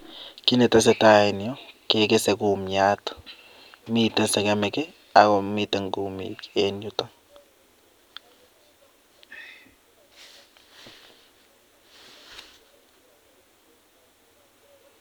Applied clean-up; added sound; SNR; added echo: none; none; none; none.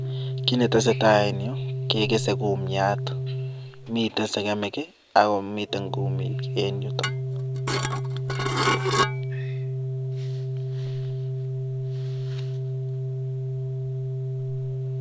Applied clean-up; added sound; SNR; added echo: none; Dishes, pots, and pans / Glass + Organ; 0 dB; none.